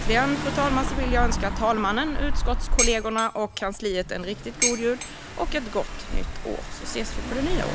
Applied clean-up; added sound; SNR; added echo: none; Dishes, pots, and pans + Engine / Car; -1 dB; none.